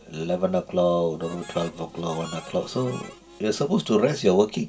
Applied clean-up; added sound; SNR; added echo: none; Harmonica; 19 dB; reverberation time 0.2 s.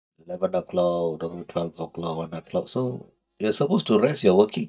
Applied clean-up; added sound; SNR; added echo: neural mask model DeepFilterNet 3.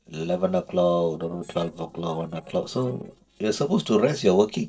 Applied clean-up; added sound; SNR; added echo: neural separator model SepFormer DNS4.